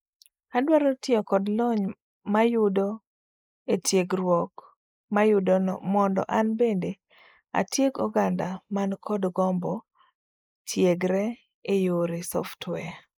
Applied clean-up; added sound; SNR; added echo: neural mask model Resemble Enhance denoiser.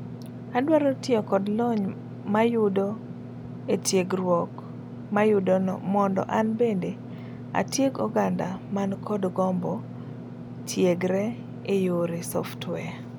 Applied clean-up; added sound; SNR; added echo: none; Engine / Mechanisms; 11 dB; none.